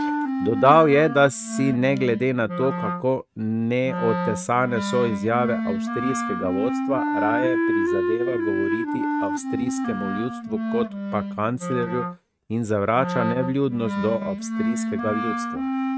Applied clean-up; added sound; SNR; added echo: neural mask model RNNoise.